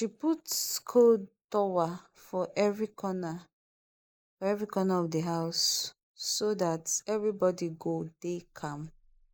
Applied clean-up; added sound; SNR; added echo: neural mask model Resemble Enhance denoiser.